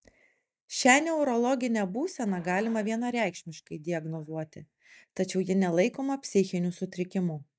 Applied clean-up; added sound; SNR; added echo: neural mask model DeepFilterNet 3.